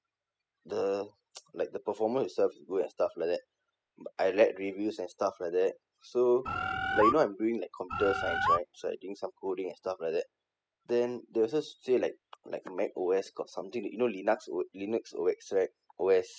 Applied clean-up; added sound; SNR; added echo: classical method spectral subtraction.